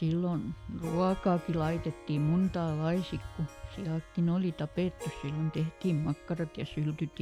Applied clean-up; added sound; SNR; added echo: none; Harp; 17 dB; none.